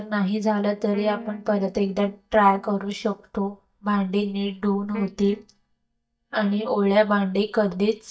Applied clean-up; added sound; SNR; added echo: neural mask model DeepFilterNet 3.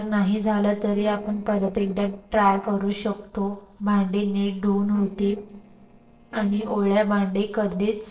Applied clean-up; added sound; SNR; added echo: neural separator model SepFormer DNS4.